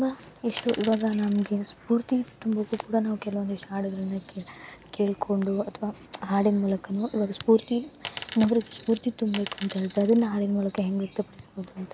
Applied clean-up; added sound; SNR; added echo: none; Coin (dropping); 15 dB; none.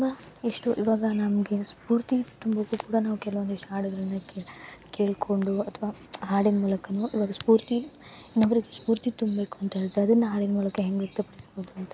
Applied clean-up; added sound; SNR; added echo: none; none; none; none.